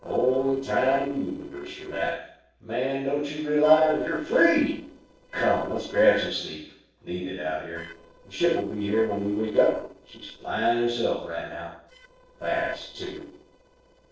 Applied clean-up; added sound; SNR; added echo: neural separator model SepFormer DNS4.